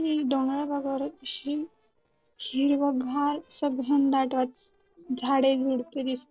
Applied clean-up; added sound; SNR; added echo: neural separator model SepFormer DNS4.